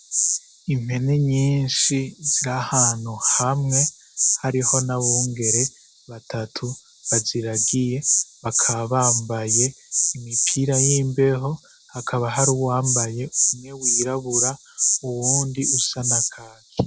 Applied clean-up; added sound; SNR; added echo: none; Insect; -1 dB; none.